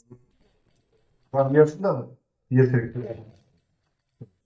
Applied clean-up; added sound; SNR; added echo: neural mask model DeepFilterNet 3.